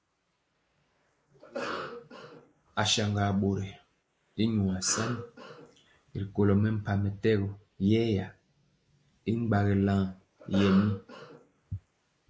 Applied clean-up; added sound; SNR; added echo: neural mask model Resemble Enhance denoiser.